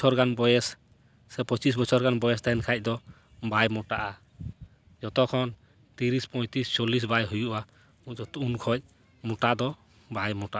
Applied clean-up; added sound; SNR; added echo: none; none; none; none.